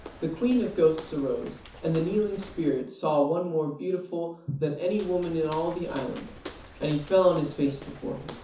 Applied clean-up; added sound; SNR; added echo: none; Walk, footsteps; 18 dB; reverberation time 0.9 s.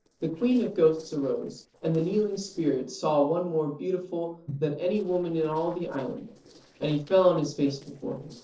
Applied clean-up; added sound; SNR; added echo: neural separator model SepFormer DNS4.